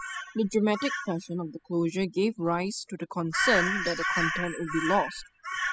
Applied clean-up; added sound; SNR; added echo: classical method spectral subtraction.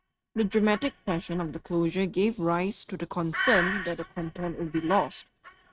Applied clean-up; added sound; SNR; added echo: neural mask model RNNoise.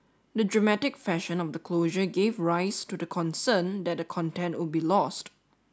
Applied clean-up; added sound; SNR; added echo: none; none; none; none.